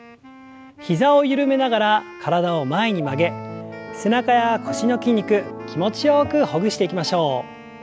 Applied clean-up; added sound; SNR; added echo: none; Wind instrument, woodwind instrument; 20 dB; none.